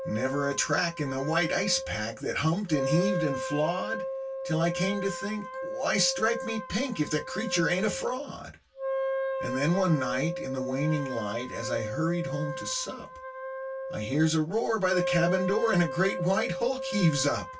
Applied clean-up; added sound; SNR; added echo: none; Wind instrument, woodwind instrument; 6 dB; reverberation time 0.1 s.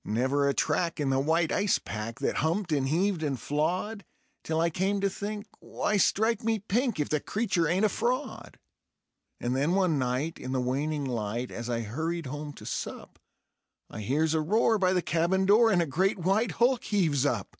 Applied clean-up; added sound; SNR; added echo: none; none; none; none.